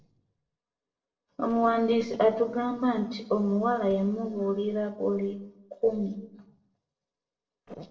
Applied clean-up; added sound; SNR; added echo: neural separator model SepFormer DNS4.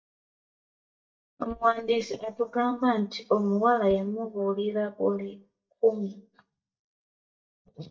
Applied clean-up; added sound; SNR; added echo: neural mask model DeepFilterNet 3.